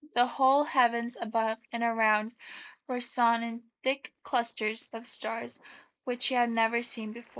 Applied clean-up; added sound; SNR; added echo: neural mask model Resemble Enhance denoiser.